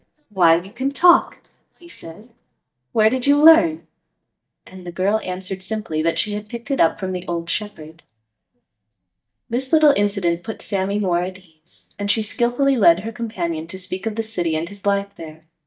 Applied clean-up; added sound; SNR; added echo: neural mask model DeepFilterNet 3.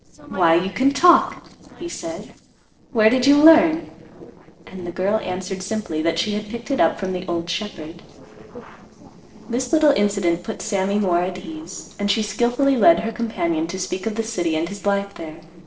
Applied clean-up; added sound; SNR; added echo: neural separator model SepFormer DNS4.